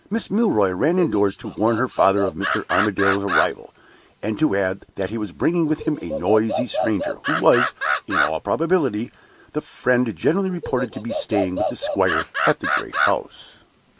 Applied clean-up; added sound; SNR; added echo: neural mask model Resemble Enhance denoiser.